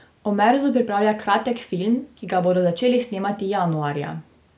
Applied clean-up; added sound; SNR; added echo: none; none; none; none.